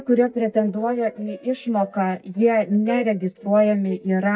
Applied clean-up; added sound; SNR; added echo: neural mask model DeepFilterNet 3.